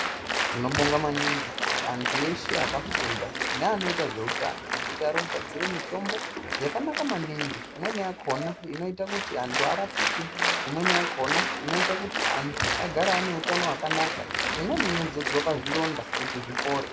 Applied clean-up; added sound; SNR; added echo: none; Applause; -1 dB; none.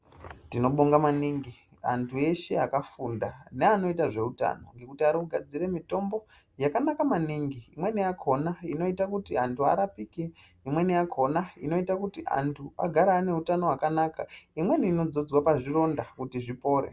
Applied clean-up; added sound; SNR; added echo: none; none; none; none.